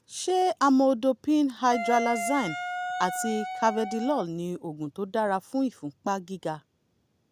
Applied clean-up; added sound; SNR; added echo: none; Wind instrument, woodwind instrument; 6 dB; none.